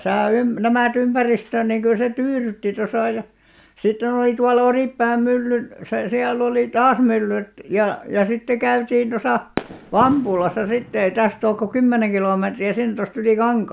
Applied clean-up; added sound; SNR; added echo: none; Fireworks; 14 dB; none.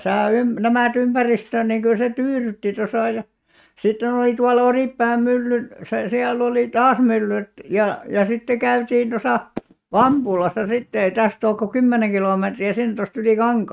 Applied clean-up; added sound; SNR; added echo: neural mask model RNNoise.